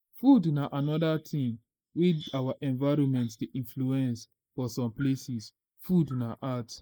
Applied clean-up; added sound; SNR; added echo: neural mask model Resemble Enhance denoiser.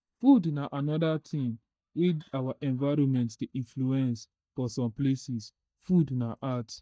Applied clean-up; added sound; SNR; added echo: neural mask model DeepFilterNet 3.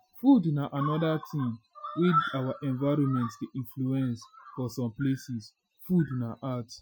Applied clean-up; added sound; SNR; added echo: classical method Wiener filter.